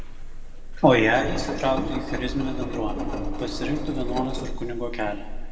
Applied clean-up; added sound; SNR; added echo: none; Engine; 3 dB; reverberation time 1.5 s.